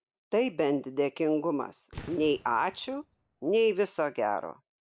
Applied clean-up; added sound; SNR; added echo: none; Fireworks; 19 dB; none.